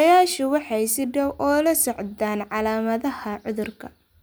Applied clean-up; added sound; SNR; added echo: none; none; none; none.